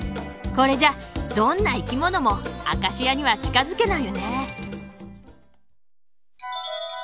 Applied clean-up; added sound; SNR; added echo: none; none; none; none.